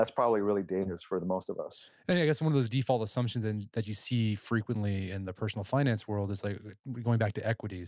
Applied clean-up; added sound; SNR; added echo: none; none; none; none.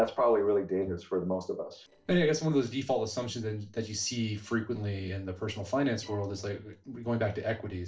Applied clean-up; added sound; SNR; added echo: neural separator model SepFormer DNS4.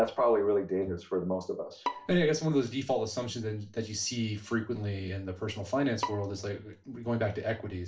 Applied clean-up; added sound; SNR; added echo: none; Bowed string instrument; 12 dB; reverberation time 0.3 s.